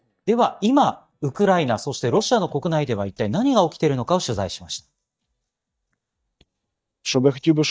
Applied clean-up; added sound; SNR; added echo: neural mask model DeepFilterNet 3.